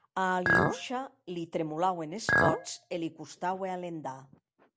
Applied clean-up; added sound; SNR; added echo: none; Chink, clink; -4 dB; none.